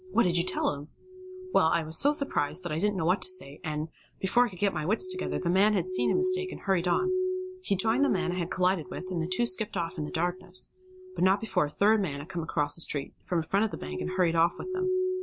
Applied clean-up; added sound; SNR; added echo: none; Glass; 7 dB; none.